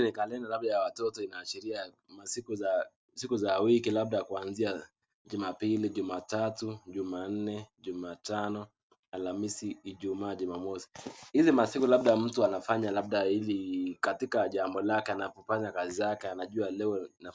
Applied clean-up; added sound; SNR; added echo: none; none; none; none.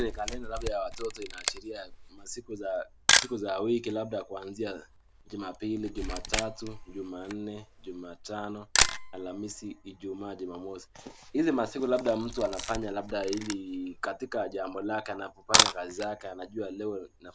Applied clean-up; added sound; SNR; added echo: none; Camera; 0 dB; none.